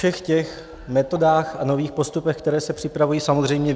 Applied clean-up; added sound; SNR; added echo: none; none; none; none.